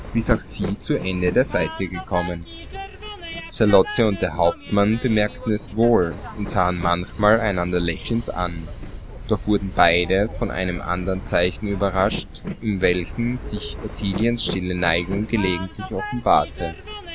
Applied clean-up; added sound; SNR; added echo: none; Train; 11 dB; none.